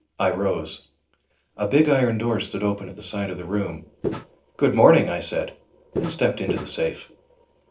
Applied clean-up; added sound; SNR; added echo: neural separator model SepFormer DNS4.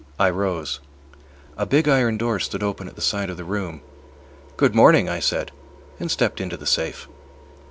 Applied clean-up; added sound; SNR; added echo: none; none; none; none.